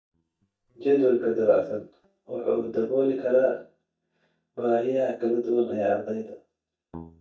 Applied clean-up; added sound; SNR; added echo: neural mask model DeepFilterNet 3.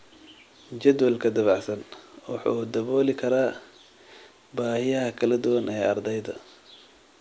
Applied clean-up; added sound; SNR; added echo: none; none; none; none.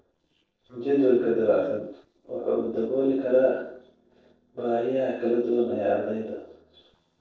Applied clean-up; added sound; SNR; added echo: neural separator model SepFormer DNS4.